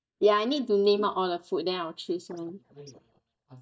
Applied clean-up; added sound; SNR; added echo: neural mask model DeepFilterNet 3.